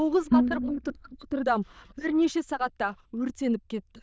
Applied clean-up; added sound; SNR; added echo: neural diffusion model UNIVERSE++.